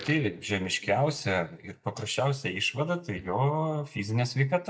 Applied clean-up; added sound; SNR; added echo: neural mask model DeepFilterNet 3.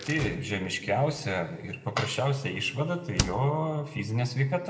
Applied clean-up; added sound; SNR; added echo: none; Slam; 11 dB; reverberation time 1.2 s.